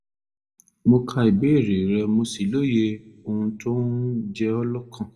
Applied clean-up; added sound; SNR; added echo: none; none; none; reverberation time 0.9 s.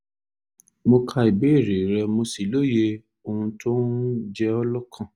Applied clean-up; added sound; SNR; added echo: none; none; none; none.